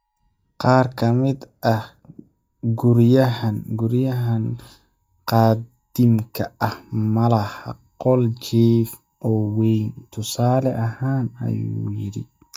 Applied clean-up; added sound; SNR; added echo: neural mask model DeepFilterNet 3.